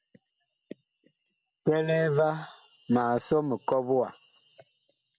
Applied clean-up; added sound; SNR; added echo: none; none; none; none.